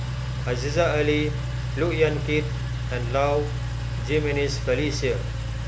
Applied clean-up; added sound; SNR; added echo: none; Engine; 1 dB; none.